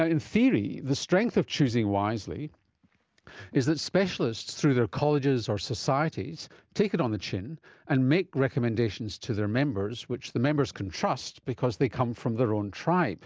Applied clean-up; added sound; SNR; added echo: none; none; none; none.